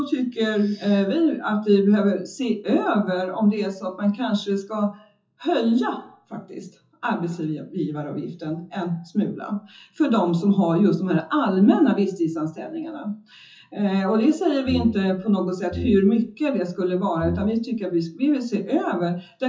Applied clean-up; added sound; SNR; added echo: classical method WPE with log-MMSE.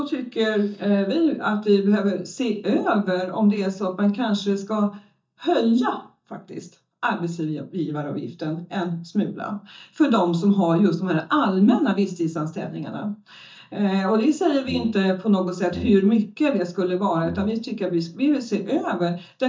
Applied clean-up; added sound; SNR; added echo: neural mask model DeepFilterNet 3.